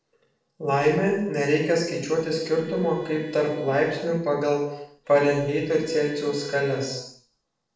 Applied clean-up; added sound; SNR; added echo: neural separator model SepFormer DNS4.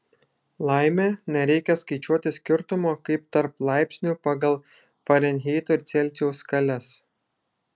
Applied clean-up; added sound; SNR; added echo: none; none; none; none.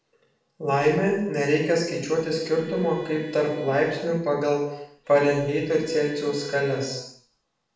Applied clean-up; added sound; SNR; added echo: none; Bowed string instrument; 18 dB; reverberation time 0.7 s.